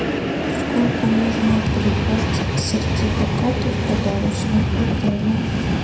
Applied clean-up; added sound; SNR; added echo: none; Train; -3 dB; reverberation time 0.4 s.